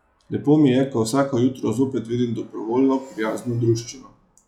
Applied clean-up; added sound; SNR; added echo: classical method log-MMSE.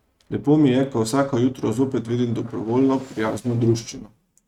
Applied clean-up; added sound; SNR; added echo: neural mask model RNNoise.